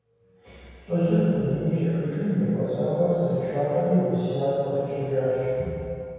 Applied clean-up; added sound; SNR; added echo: none; none; none; reverberation time 2.2 s.